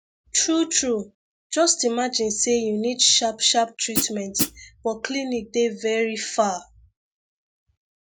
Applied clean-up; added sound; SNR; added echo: none; Hi-hat; 2 dB; none.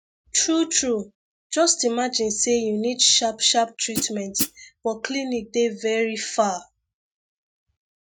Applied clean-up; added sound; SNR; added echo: neural mask model RNNoise.